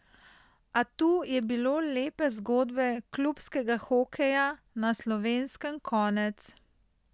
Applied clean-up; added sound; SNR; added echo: none; none; none; none.